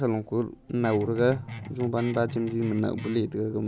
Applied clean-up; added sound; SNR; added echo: none; Guitar; 11 dB; none.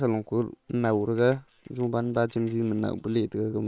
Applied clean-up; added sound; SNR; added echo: neural separator model SepFormer WHAM!.